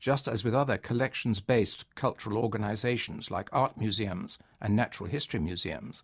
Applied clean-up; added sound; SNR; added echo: none; none; none; none.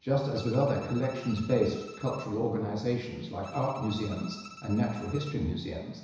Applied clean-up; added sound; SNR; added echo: none; Bowed string instrument; 19 dB; reverberation time 1.0 s.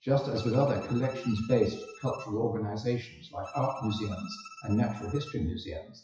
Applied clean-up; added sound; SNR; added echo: classical method WPE with log-MMSE.